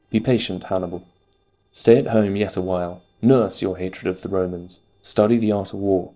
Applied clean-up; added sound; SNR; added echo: neural separator model SepFormer DNS4.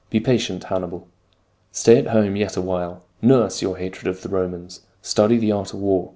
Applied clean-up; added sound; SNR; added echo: none; none; none; none.